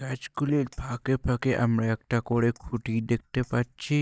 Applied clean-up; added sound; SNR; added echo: neural mask model DeepFilterNet 3.